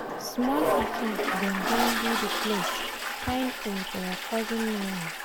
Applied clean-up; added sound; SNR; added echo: none; Toilet flush; -2 dB; none.